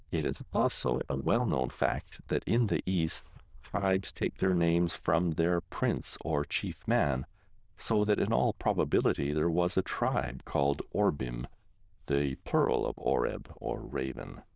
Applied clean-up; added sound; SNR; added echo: neural diffusion model UNIVERSE++.